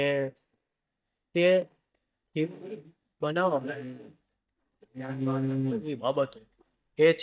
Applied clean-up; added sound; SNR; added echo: neural mask model DeepFilterNet 3.